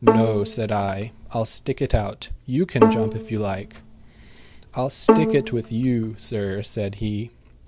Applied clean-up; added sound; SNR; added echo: none; Bowed string instrument; -1 dB; none.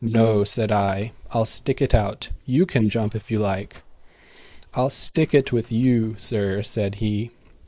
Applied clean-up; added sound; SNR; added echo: neural mask model Resemble Enhance denoiser.